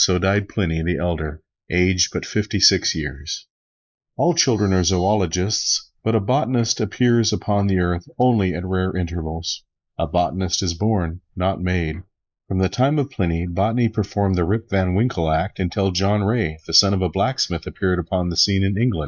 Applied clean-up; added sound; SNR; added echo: neural mask model Resemble Enhance denoiser.